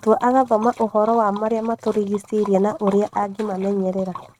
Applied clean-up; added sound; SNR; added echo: neural mask model RNNoise.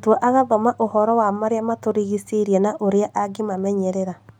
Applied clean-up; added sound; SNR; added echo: none; none; none; none.